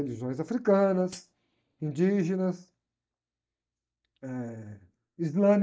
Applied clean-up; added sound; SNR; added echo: neural mask model DeepFilterNet 3.